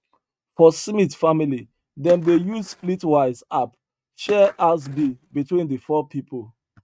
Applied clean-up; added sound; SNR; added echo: neural mask model RNNoise.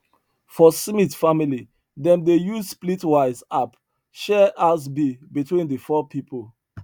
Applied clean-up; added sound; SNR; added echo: none; none; none; none.